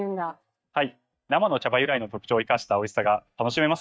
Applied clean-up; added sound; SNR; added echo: neural mask model DeepFilterNet 3.